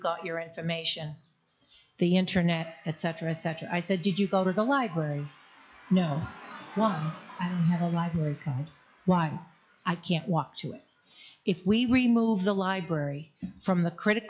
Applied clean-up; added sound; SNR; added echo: classical method log-MMSE.